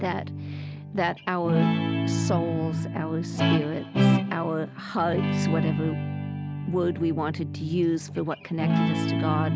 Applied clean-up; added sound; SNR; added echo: none; Guitar; -2 dB; none.